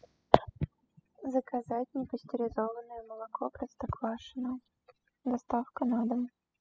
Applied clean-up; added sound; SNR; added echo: classical method spectral subtraction.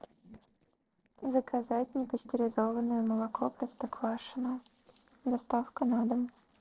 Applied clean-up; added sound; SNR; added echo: neural separator model SepFormer DNS4.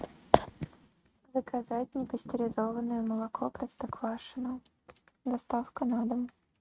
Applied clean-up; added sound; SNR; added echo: neural mask model RNNoise.